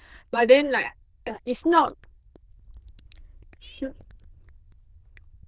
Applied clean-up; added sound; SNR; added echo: neural diffusion model UNIVERSE++.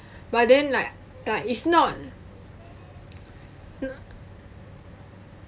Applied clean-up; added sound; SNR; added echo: none; none; none; none.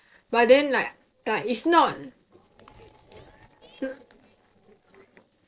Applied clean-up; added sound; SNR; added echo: neural separator model SepFormer DNS4.